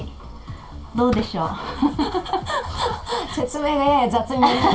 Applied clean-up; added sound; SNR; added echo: none; Fireworks; 14 dB; reverberation time 0.2 s.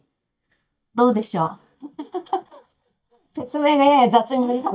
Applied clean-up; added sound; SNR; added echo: neural mask model DeepFilterNet 3.